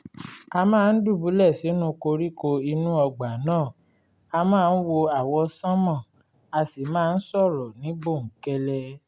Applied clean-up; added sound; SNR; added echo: none; none; none; none.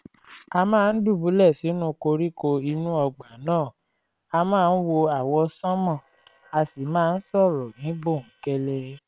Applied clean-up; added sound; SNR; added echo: neural separator model SepFormer WHAM!.